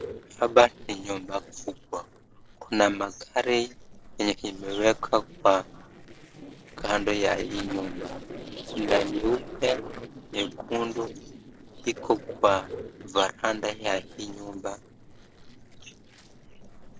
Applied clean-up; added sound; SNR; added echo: neural separator model SepFormer DNS4.